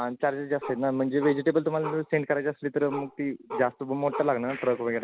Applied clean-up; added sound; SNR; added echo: none; Bark; 12 dB; none.